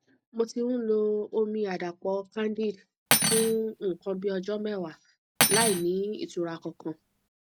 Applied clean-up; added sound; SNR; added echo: none; Cutlery, silverware; 0 dB; none.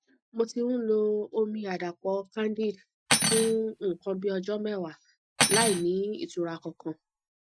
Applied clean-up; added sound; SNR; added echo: classical method Wiener filter.